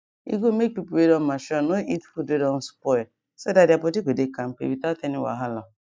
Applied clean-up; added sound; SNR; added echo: neural mask model DeepFilterNet 3.